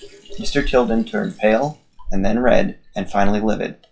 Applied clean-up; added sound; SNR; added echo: classical method log-MMSE.